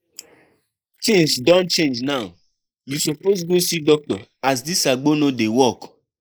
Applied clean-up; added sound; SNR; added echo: neural mask model Resemble Enhance denoiser.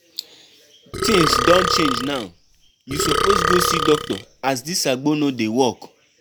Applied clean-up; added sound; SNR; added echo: none; Burping, eructation; 0 dB; none.